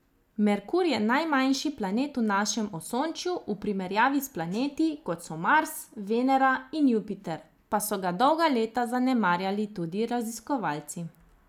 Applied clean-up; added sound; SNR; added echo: none; none; none; none.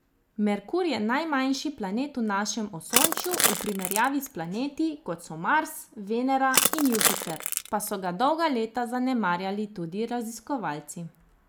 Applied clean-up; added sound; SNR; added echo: none; Crushing; 0 dB; none.